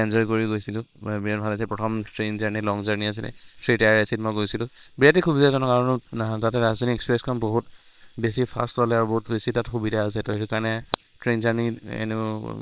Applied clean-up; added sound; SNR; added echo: neural separator model SepFormer WHAM!.